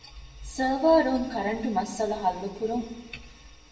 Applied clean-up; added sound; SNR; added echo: none; none; none; reverberation time 0.8 s.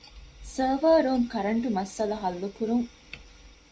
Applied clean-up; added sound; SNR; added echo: none; none; none; none.